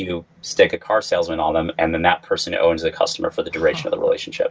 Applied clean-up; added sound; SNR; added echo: none; none; none; none.